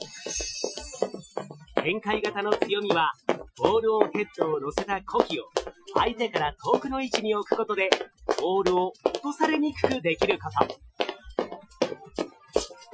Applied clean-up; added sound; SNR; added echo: classical method Wiener filter.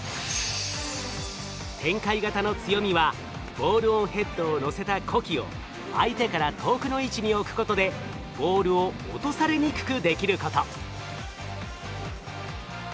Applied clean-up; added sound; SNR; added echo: none; none; none; none.